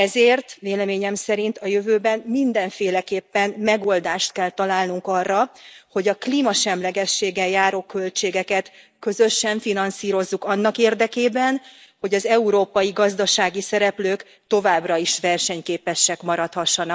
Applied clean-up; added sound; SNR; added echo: neural mask model Resemble Enhance denoiser.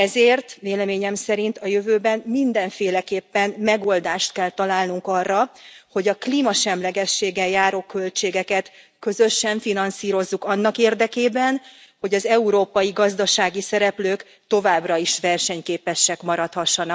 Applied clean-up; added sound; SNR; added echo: none; none; none; none.